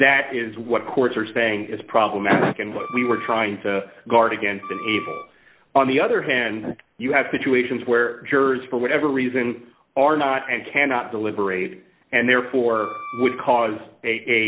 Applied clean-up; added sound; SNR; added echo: none; Wind instrument, woodwind instrument; 14 dB; none.